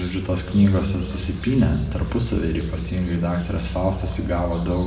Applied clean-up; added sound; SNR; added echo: none; Bird vocalization, bird call, bird song; 10 dB; reverberation time 1.6 s.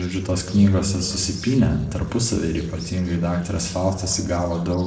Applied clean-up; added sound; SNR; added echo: neural separator model SepFormer DNS4.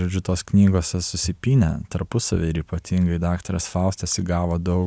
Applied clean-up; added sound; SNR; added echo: none; none; none; none.